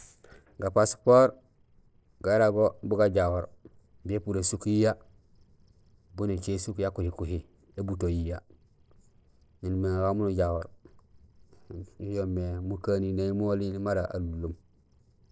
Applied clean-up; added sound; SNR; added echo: neural separator model SepFormer DNS4.